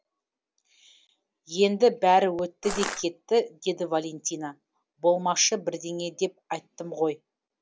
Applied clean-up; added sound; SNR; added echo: none; Crushing; 5 dB; none.